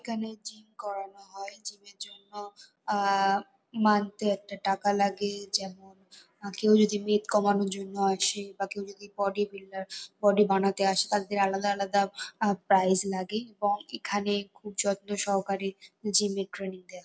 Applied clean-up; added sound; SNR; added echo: none; none; none; none.